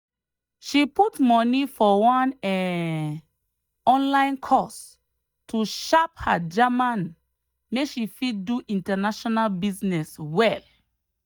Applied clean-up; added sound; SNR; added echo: neural mask model DeepFilterNet 3.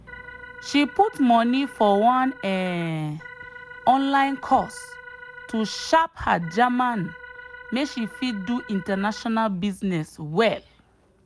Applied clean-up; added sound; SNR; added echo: none; Organ; 17 dB; none.